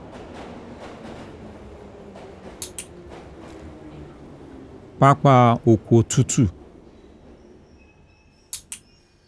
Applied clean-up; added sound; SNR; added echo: none; Subway, metro, underground; 18 dB; none.